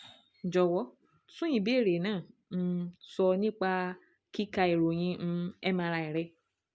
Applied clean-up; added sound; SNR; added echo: none; none; none; none.